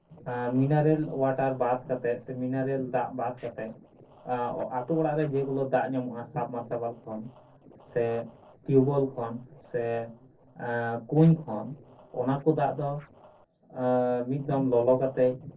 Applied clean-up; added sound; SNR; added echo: neural separator model SepFormer DNS4.